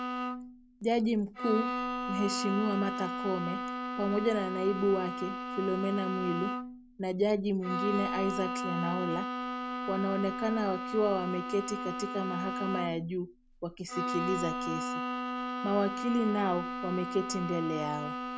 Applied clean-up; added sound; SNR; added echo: none; Bowed string instrument; 3 dB; none.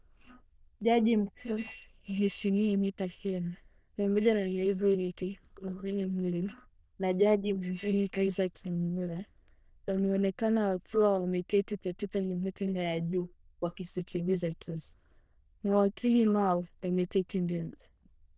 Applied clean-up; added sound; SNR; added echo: neural diffusion model UNIVERSE++.